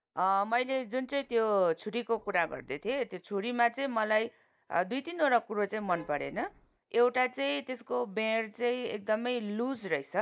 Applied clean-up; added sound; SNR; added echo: neural mask model DeepFilterNet 3.